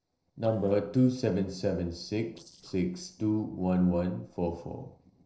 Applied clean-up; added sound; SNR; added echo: neural separator model SepFormer DNS4.